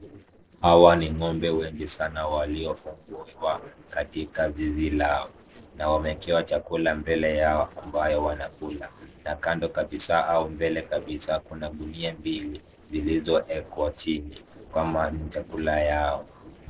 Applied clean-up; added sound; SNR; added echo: neural separator model SepFormer DNS4.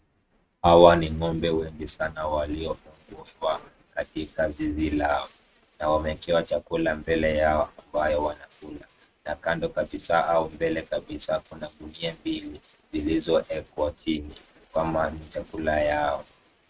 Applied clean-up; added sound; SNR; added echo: neural mask model RNNoise.